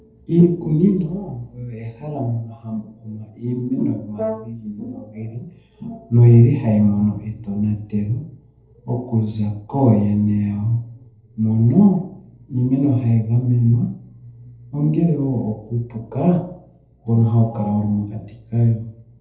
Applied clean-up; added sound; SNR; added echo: neural separator model SepFormer DNS4.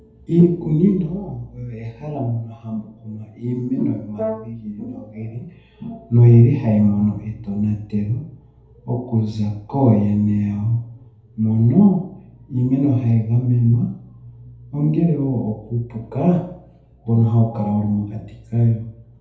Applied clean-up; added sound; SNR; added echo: none; Brass instrument; 12 dB; reverberation time 2.0 s.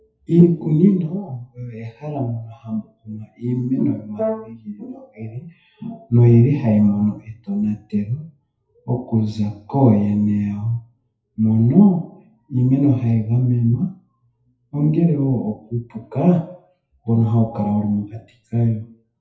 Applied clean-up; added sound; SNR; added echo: classical method WPE with log-MMSE.